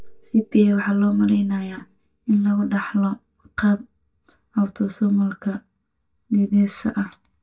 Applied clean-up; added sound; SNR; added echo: neural mask model DeepFilterNet 3.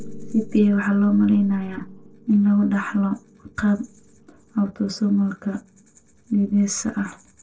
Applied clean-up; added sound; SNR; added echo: neural separator model SepFormer DNS4.